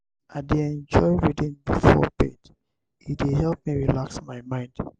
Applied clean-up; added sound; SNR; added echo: none; none; none; none.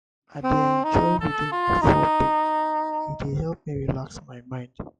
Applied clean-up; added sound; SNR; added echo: classical method log-MMSE.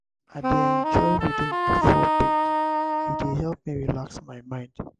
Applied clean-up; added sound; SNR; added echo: none; Wind instrument, woodwind instrument; -4 dB; none.